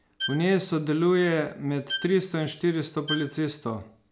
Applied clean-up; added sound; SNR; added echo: none; Bowed string instrument; 10 dB; none.